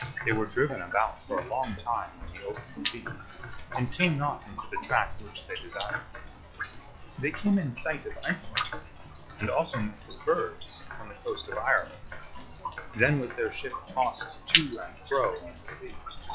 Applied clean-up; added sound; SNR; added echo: classical method log-MMSE.